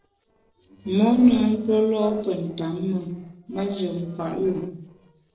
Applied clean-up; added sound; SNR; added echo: neural separator model SepFormer DNS4.